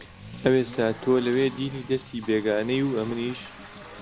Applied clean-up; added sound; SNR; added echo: none; Accelerating, revving, vroom + Sink (filling or washing) / Water; 17 dB; none.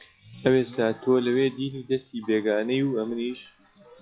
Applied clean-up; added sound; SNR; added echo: classical method log-MMSE.